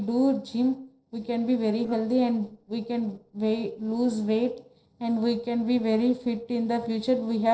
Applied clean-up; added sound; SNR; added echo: neural separator model SepFormer DNS4.